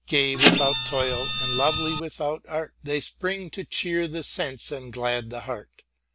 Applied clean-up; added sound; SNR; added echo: none; Printer; -5 dB; none.